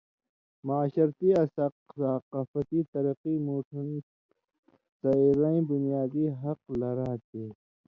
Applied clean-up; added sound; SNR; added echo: none; none; none; none.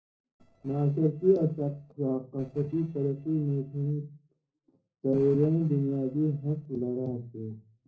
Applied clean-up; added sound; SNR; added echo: neural separator model SepFormer DNS4.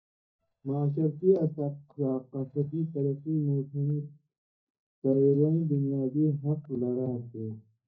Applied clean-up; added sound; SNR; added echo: neural mask model DeepFilterNet 3.